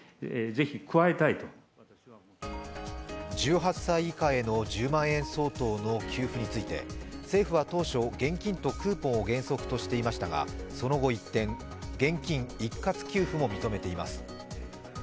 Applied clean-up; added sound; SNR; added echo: none; none; none; none.